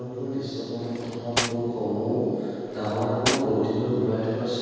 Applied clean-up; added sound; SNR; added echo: none; Cutlery, silverware; 5 dB; reverberation time 2.1 s.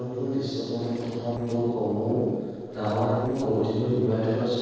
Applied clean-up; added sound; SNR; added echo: neural separator model SepFormer DNS4.